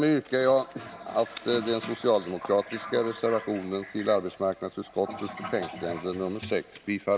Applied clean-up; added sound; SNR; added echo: none; Toilet flush; 14 dB; none.